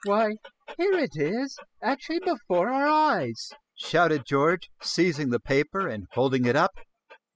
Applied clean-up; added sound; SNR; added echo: classical method spectral subtraction.